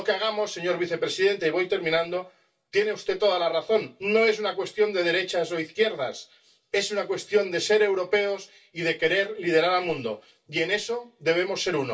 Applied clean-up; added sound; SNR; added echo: none; none; none; reverberation time 0.2 s.